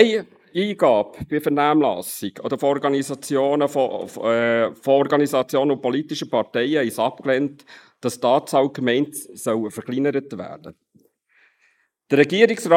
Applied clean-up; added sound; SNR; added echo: neural mask model Resemble Enhance denoiser.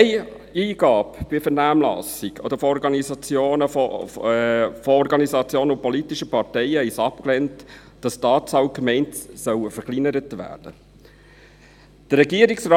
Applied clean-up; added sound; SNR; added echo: none; none; none; none.